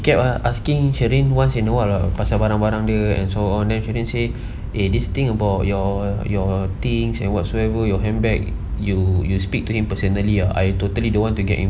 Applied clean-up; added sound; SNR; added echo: none; none; none; none.